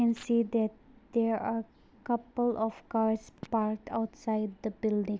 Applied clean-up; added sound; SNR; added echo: none; none; none; none.